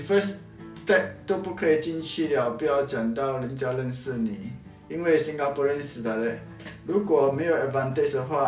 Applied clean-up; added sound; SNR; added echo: none; Acoustic guitar; 20 dB; reverberation time 0.5 s.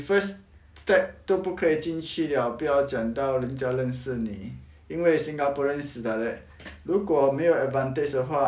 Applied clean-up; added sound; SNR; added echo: none; none; none; none.